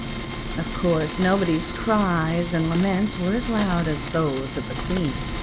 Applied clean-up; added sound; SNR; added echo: none; Domestic sounds, home sounds + Engine; 6 dB; none.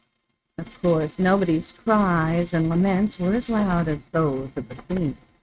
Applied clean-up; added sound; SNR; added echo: neural mask model RNNoise.